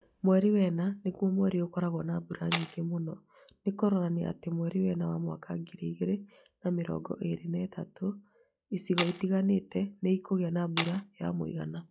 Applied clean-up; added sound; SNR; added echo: classical method log-MMSE.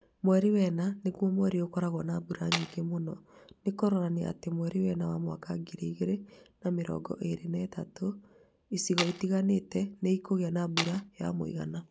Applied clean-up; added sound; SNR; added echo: none; Tools; 4 dB; none.